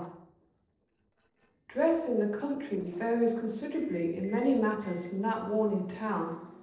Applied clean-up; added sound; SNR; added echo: neural separator model SepFormer DNS4.